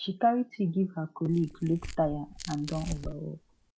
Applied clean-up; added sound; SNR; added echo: none; Tearing; 12 dB; none.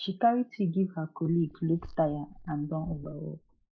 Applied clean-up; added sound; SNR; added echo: neural mask model Resemble Enhance denoiser.